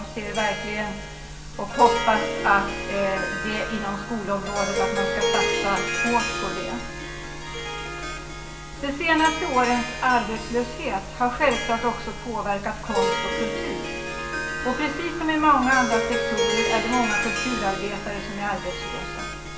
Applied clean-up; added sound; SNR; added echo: none; Harp; 3 dB; reverberation time 1.1 s.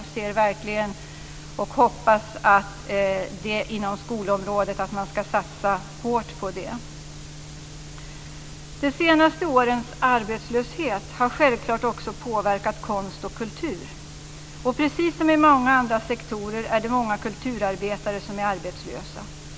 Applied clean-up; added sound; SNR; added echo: none; none; none; none.